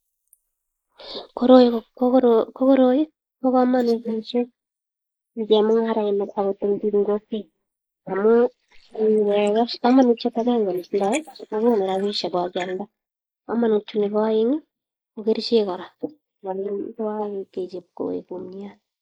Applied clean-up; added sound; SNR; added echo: neural mask model Resemble Enhance denoiser.